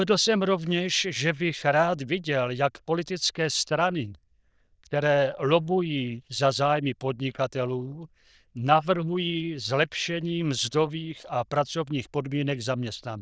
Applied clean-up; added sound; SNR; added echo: neural diffusion model UNIVERSE++.